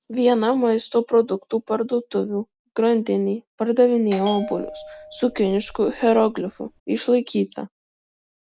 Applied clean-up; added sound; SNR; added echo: none; Bell; 15 dB; none.